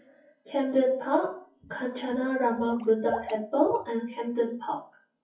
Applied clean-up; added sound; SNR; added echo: classical method WPE with log-MMSE.